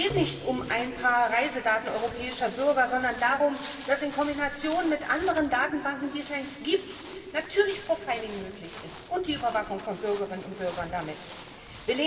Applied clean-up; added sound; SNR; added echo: none; Walk, footsteps; 12 dB; reverberation time 2.4 s.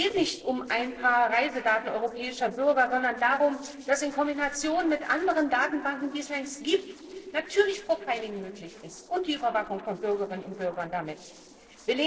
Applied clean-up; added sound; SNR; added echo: neural separator model SepFormer DNS4.